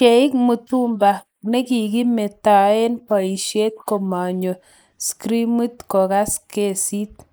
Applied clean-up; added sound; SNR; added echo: neural mask model Resemble Enhance denoiser.